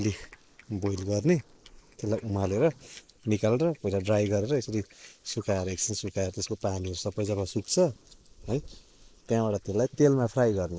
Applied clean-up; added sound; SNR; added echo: neural mask model Resemble Enhance denoiser.